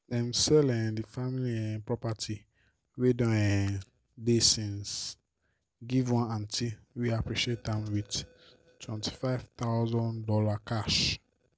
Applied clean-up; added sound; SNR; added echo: none; none; none; none.